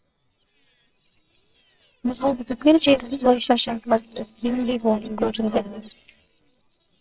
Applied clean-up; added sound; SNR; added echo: neural separator model SepFormer WHAMR!.